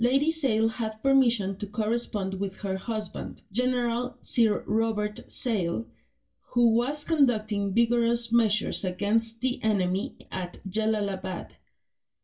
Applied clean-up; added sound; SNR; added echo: none; none; none; reverberation time 0.2 s.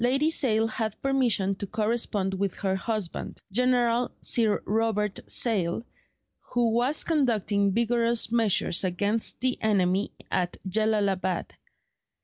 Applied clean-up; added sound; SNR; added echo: none; none; none; none.